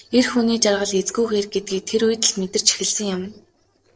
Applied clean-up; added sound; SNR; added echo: neural separator model SepFormer DNS4.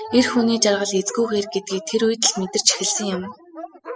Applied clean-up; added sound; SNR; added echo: classical method spectral subtraction.